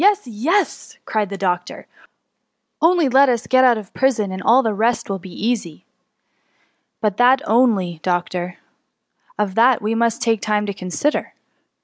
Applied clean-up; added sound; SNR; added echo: none; none; none; none.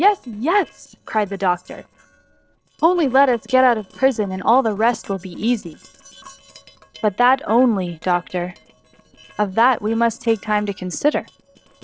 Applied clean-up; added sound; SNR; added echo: neural separator model SepFormer DNS4.